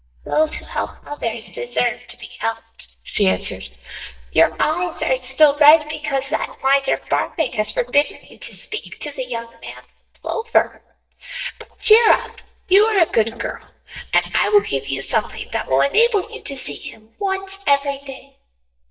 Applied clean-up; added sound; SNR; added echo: neural mask model DeepFilterNet 3.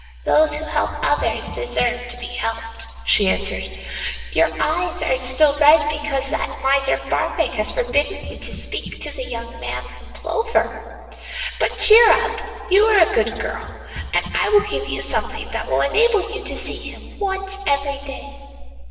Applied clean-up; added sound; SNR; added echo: none; Run; 16 dB; reverberation time 1.9 s.